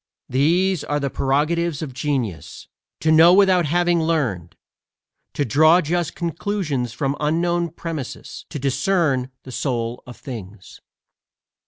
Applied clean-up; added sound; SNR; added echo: none; none; none; none.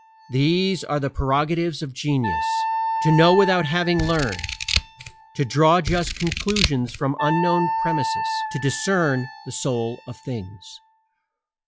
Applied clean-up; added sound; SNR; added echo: classical method log-MMSE.